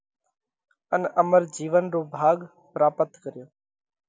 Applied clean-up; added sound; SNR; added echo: none; none; none; none.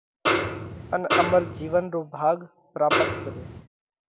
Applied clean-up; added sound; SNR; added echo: none; Snare drum; -1 dB; none.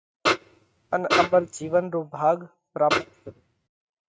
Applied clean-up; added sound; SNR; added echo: neural mask model RNNoise.